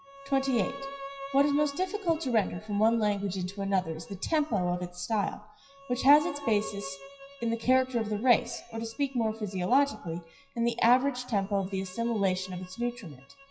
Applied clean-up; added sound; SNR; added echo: classical method WPE with log-MMSE.